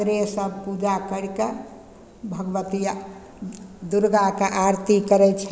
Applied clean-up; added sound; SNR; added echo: none; none; none; none.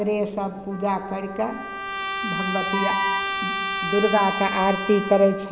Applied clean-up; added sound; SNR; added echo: none; Trumpet + Wind instrument, woodwind instrument; 4 dB; none.